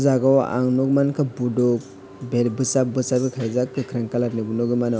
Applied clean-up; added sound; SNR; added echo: none; none; none; none.